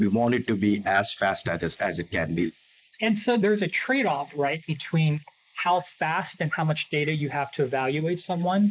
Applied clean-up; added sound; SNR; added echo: neural mask model Resemble Enhance denoiser.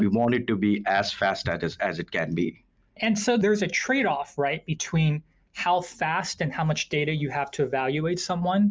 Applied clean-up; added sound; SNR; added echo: none; none; none; none.